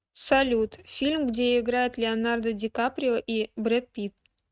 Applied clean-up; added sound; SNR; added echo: neural mask model RNNoise.